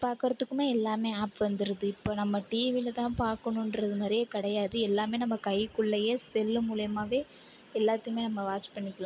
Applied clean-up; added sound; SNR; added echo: none; none; none; none.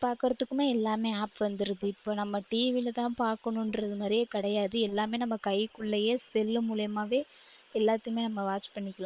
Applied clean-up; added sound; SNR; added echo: neural separator model SepFormer WHAM!.